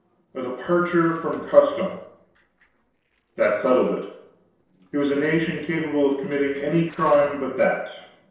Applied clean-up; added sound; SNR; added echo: neural separator model SepFormer DNS4.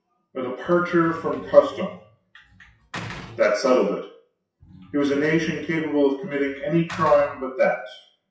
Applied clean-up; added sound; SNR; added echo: classical method WPE with log-MMSE.